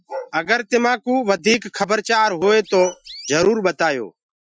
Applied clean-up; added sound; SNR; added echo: classical method Wiener filter.